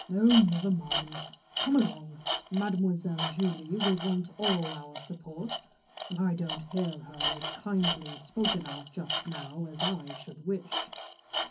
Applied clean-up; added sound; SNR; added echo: none; Tools; 6 dB; reverberation time 0.4 s.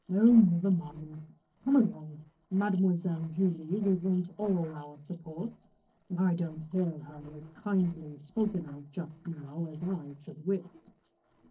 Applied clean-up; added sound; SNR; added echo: neural separator model SepFormer DNS4.